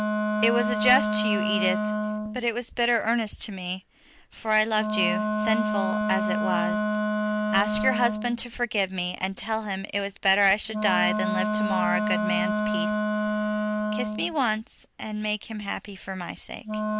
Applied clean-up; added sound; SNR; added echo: none; Wind instrument, woodwind instrument; 0 dB; none.